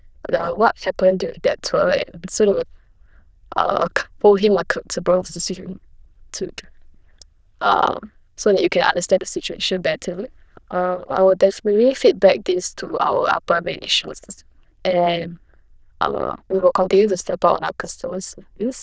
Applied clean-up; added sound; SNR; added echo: neural diffusion model UNIVERSE++.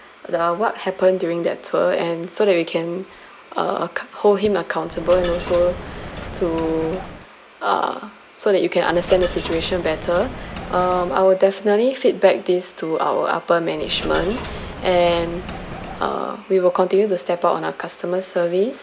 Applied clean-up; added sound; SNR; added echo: none; Coin (dropping); 10 dB; none.